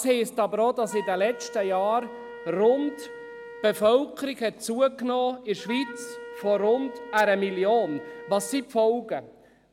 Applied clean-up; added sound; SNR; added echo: none; Wind instrument, woodwind instrument; 16 dB; none.